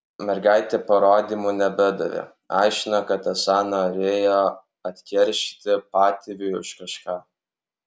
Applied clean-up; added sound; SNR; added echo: none; none; none; none.